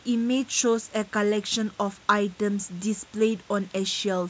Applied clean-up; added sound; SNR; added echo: none; none; none; none.